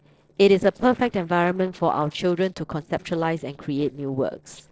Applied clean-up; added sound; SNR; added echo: neural separator model SepFormer DNS4.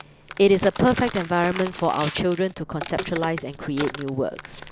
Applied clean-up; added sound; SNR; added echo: none; Walk, footsteps; 11 dB; none.